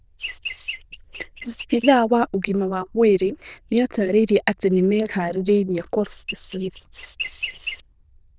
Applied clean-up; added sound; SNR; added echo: neural diffusion model UNIVERSE++.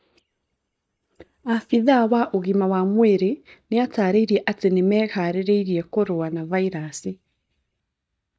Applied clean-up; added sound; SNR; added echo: neural mask model DeepFilterNet 3.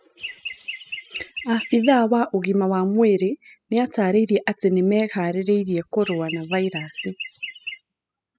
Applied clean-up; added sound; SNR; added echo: classical method spectral subtraction.